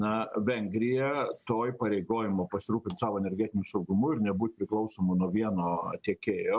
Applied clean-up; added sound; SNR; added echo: none; none; none; none.